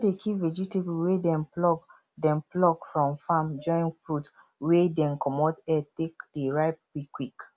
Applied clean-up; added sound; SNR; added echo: none; none; none; none.